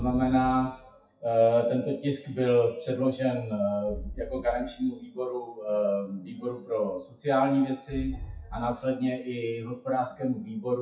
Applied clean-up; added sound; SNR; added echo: classical method WPE with log-MMSE.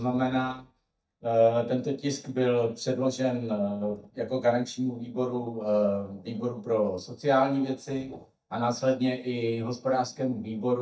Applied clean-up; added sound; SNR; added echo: neural mask model DeepFilterNet 3.